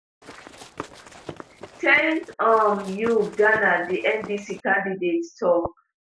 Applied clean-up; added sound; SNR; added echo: none; Run; 17 dB; none.